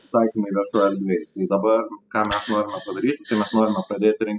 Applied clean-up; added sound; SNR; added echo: classical method spectral subtraction.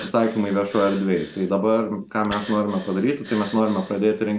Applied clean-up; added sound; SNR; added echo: none; Breathing; 18 dB; none.